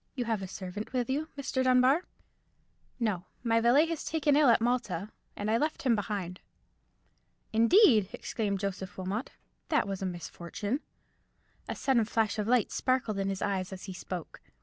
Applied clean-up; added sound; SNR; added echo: none; none; none; none.